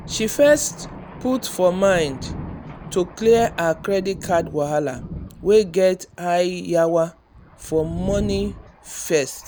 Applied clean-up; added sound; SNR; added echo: none; Thunder; 14 dB; none.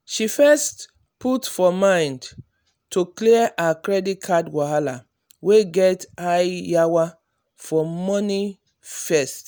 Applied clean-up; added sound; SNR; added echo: none; none; none; none.